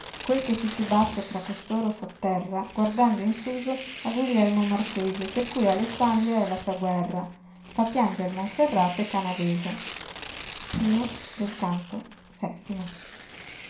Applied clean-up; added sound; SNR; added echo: none; Tearing; 12 dB; reverberation time 0.5 s.